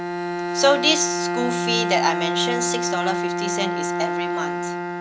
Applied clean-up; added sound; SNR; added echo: none; Bowed string instrument; 0 dB; none.